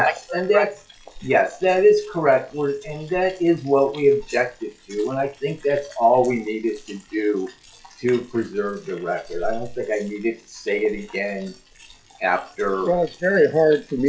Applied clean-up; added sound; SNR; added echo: classical method log-MMSE.